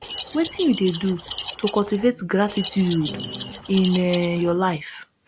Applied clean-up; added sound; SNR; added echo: none; Keys jangling; 3 dB; none.